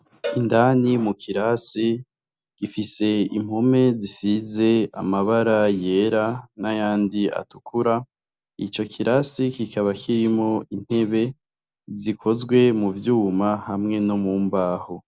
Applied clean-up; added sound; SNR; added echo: none; Cowbell; 15 dB; none.